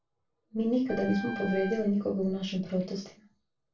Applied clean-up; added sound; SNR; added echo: none; Wind instrument, woodwind instrument; 12 dB; reverberation time 0.2 s.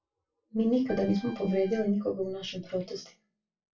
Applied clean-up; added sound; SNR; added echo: classical method WPE with log-MMSE.